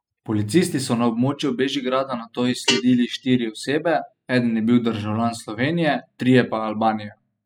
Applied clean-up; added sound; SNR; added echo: classical method spectral subtraction.